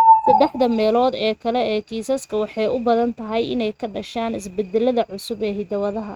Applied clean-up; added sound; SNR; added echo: neural mask model RNNoise.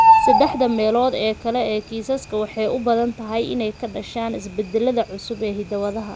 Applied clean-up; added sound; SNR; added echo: none; Bird; 1 dB; none.